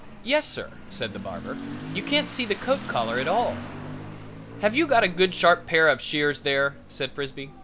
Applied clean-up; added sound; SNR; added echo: none; Motorcycle / Accelerating, revving, vroom; 13 dB; none.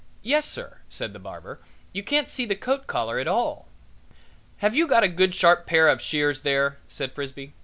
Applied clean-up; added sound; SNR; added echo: none; none; none; none.